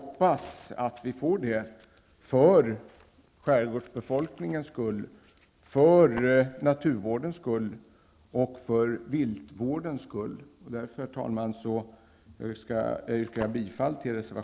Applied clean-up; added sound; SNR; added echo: none; Tap; 14 dB; none.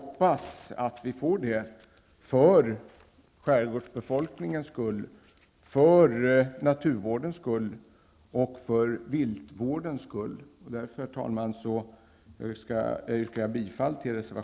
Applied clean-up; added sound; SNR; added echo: none; none; none; none.